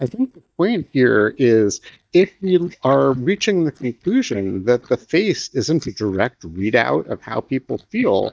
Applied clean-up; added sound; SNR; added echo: neural mask model DeepFilterNet 3.